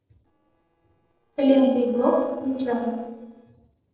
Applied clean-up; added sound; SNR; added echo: neural separator model SepFormer DNS4.